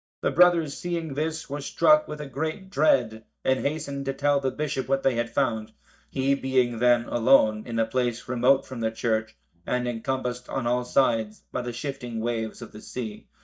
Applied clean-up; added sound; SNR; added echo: neural mask model DeepFilterNet 3.